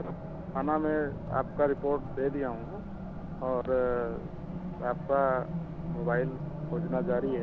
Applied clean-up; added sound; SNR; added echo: none; Race car, auto racing; 5 dB; none.